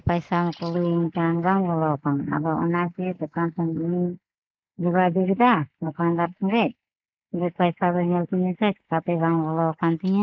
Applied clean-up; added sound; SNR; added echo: neural mask model Resemble Enhance denoiser.